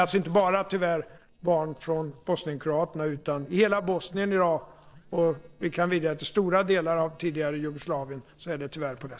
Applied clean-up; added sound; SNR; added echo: neural separator model SepFormer DNS4.